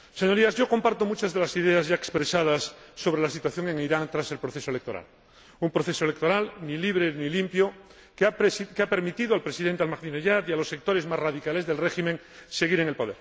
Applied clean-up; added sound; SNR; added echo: none; none; none; none.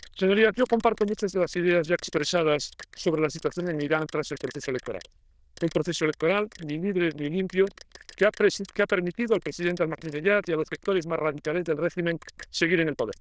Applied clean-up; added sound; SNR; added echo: neural diffusion model UNIVERSE++.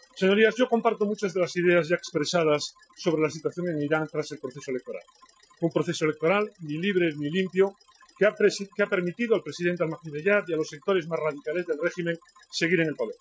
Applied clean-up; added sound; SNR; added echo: classical method Wiener filter.